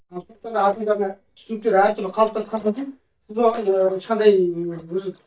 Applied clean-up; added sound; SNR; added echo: neural mask model DeepFilterNet 3.